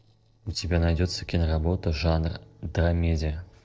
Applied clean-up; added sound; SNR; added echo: neural separator model SepFormer DNS4.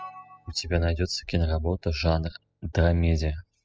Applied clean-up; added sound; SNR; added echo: classical method spectral subtraction.